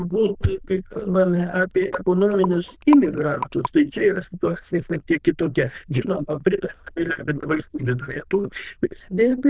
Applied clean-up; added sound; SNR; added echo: neural diffusion model UNIVERSE++.